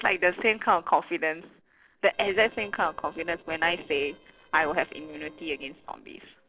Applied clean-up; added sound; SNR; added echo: neural separator model SepFormer DNS4.